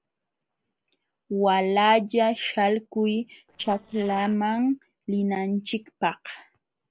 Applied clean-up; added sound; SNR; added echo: neural separator model SepFormer DNS4.